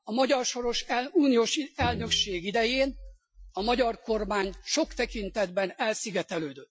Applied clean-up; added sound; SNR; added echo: classical method Wiener filter.